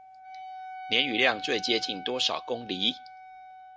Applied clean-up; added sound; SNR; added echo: none; Wind instrument, woodwind instrument; 11 dB; none.